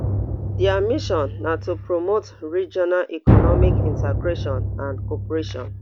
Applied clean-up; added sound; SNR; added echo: none; Drum; -2 dB; none.